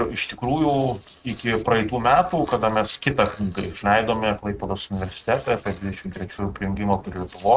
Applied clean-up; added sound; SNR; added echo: neural mask model RNNoise.